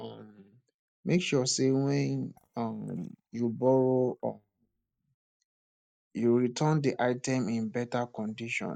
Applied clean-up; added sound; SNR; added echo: neural mask model DeepFilterNet 3.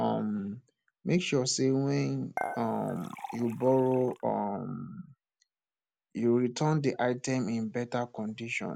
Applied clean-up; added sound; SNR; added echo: none; Dishes, pots, and pans / Chink, clink; 11 dB; none.